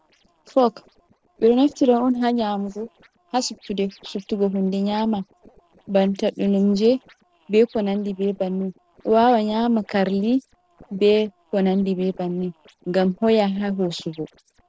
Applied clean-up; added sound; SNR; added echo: neural separator model SepFormer DNS4.